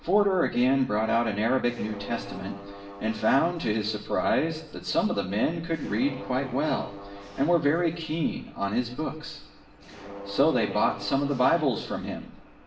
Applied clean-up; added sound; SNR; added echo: none; Mechanisms; 17 dB; reverberation time 0.7 s.